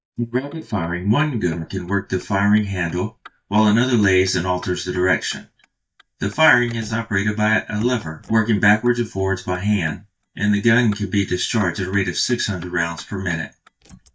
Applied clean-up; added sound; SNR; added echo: neural mask model DeepFilterNet 3.